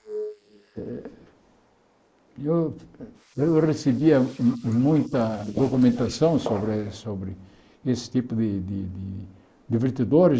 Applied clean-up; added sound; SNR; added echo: neural mask model Resemble Enhance denoiser.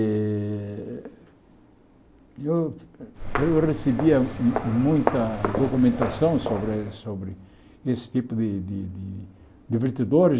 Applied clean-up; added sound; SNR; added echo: none; Walk, footsteps; 5 dB; none.